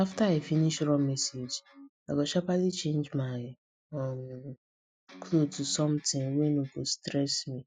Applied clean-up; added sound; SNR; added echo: classical method Wiener filter.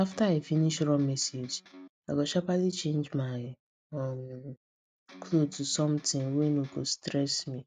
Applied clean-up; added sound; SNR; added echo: neural mask model RNNoise.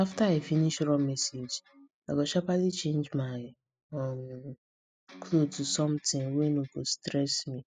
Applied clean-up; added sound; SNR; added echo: classical method spectral subtraction.